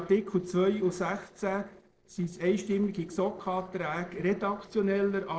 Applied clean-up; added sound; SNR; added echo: neural separator model SepFormer DNS4.